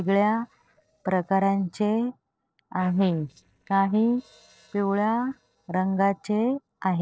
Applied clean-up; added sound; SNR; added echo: neural separator model SepFormer DNS4.